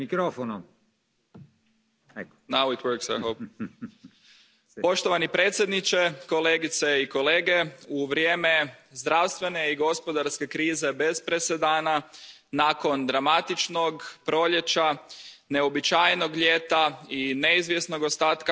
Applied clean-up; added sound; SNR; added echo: none; none; none; none.